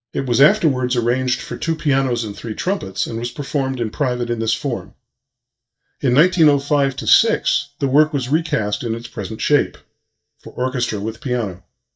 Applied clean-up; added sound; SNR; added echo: neural mask model DeepFilterNet 3.